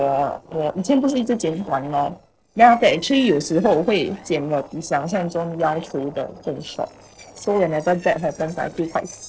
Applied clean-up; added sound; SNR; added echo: neural separator model SepFormer DNS4.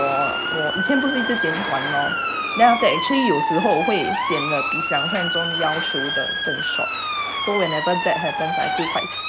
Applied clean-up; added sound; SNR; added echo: none; Motor vehicle (road) / Siren; 0 dB; none.